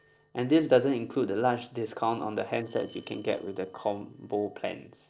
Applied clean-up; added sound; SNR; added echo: neural separator model SepFormer DNS4.